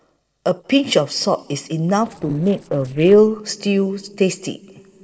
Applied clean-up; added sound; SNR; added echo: neural separator model SepFormer DNS4.